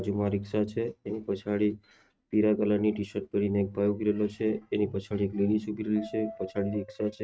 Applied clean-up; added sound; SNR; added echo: neural mask model RNNoise.